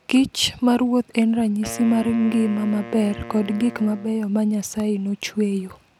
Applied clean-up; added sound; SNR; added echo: none; Wind instrument, woodwind instrument; 16 dB; none.